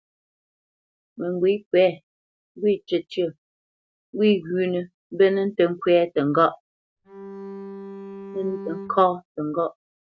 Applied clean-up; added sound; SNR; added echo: none; Bowed string instrument; 12 dB; none.